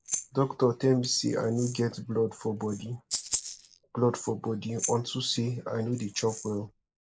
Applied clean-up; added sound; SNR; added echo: neural mask model Resemble Enhance denoiser.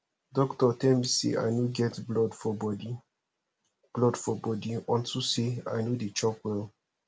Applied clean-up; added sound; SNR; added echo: none; none; none; none.